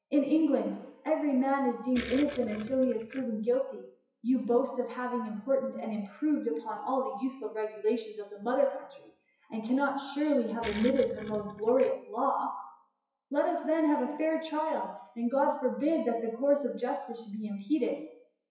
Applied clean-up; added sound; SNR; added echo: classical method WPE with log-MMSE.